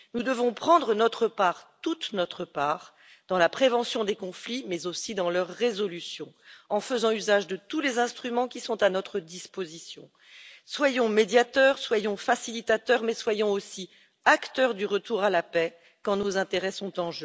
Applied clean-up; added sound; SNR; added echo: none; none; none; none.